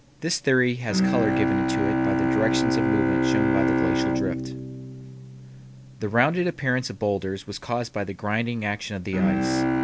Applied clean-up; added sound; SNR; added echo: none; Bowed string instrument; -2 dB; none.